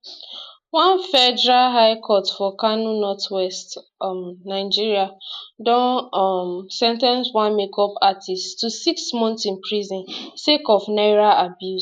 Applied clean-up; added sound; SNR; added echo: neural mask model Resemble Enhance denoiser.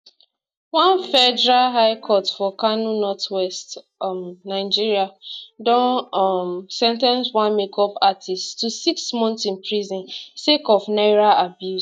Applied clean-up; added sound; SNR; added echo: neural mask model DeepFilterNet 3.